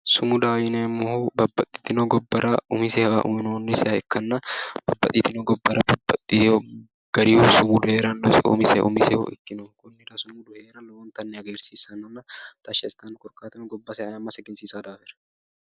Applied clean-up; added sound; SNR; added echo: none; none; none; none.